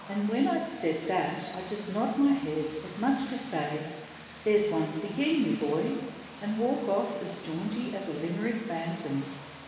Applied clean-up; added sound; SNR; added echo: none; Vehicle; 16 dB; reverberation time 1.2 s.